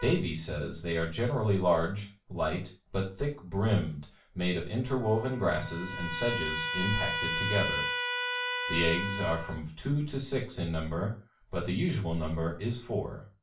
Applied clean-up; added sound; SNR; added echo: none; Trumpet; 7 dB; reverberation time 0.3 s.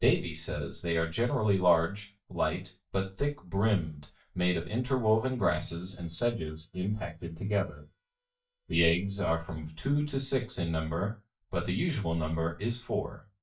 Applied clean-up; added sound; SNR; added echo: neural mask model DeepFilterNet 3.